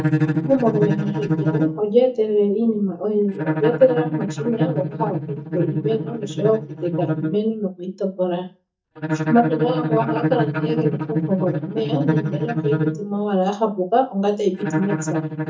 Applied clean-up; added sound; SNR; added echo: neural mask model DeepFilterNet 3.